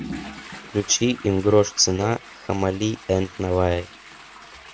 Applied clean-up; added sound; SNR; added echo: none; Toilet flush / Water + Cowbell; 16 dB; none.